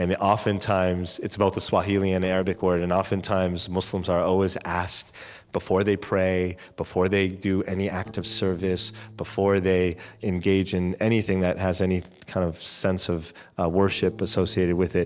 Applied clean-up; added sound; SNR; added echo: neural separator model SepFormer DNS4.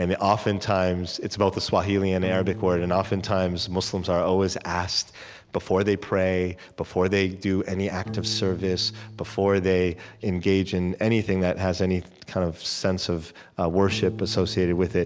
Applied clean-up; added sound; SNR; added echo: none; Piano; 17 dB; none.